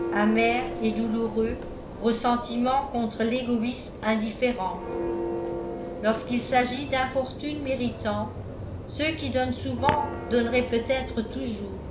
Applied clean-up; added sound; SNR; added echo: none; Chink, clink + Church bell; 6 dB; none.